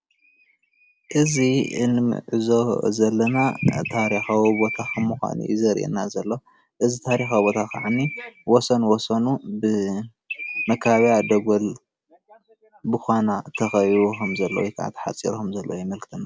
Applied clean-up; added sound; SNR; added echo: none; none; none; none.